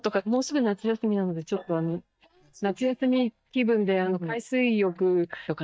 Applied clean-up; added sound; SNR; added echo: neural mask model DeepFilterNet 3.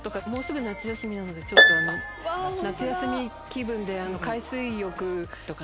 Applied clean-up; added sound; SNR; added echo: none; Harp; -5 dB; none.